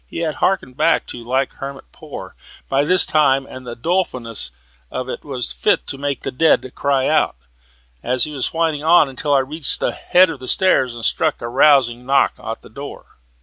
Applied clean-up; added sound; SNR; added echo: none; none; none; none.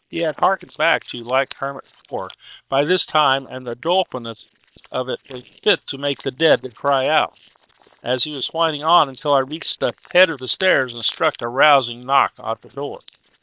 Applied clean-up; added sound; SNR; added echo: neural separator model SepFormer WHAM!.